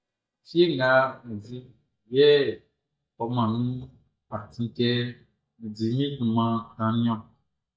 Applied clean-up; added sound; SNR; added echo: neural mask model DeepFilterNet 3.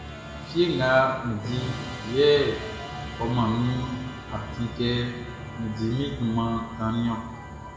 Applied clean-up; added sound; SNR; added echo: none; Musical instrument; 10 dB; reverberation time 1.1 s.